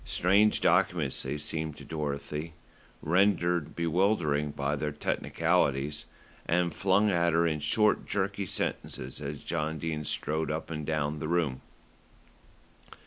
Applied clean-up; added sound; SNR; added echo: none; none; none; none.